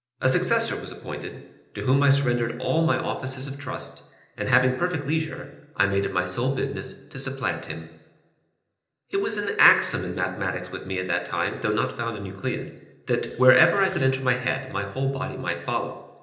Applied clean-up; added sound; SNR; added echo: neural separator model SepFormer DNS4.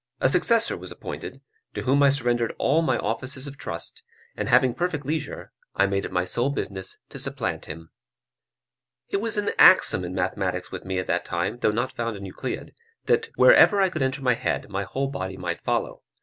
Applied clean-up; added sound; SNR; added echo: none; none; none; none.